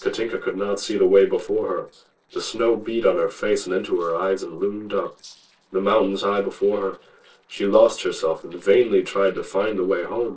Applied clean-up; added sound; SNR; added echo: neural separator model SepFormer DNS4.